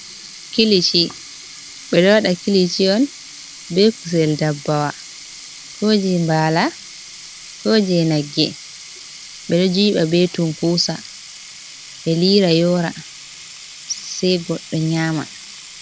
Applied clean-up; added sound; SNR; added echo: none; Sink (filling or washing); 17 dB; none.